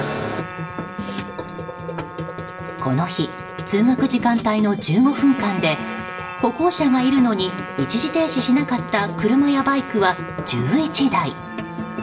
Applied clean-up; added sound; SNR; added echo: none; Trumpet; 14 dB; reverberation time 0.5 s.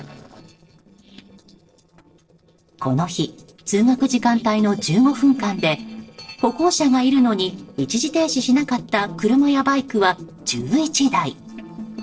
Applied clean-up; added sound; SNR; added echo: neural separator model SepFormer DNS4.